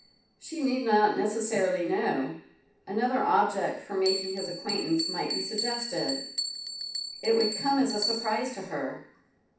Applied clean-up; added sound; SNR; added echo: none; Bell; 8 dB; reverberation time 0.7 s.